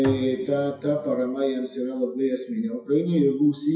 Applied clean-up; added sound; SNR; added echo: classical method WPE with log-MMSE.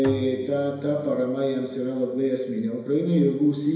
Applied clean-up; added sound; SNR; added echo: none; Bowed string instrument; 18 dB; reverberation time 1.0 s.